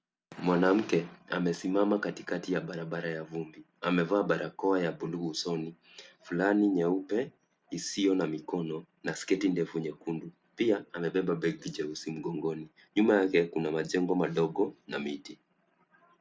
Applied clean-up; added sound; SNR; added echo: none; none; none; none.